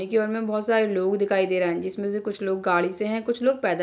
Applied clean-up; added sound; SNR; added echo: none; none; none; none.